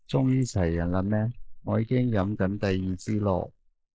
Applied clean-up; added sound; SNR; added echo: neural mask model Resemble Enhance denoiser.